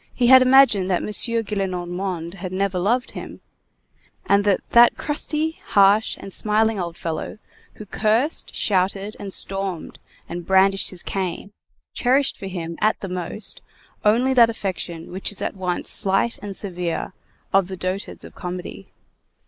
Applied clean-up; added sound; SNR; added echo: neural mask model Resemble Enhance denoiser.